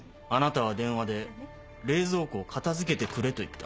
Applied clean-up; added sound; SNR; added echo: none; none; none; none.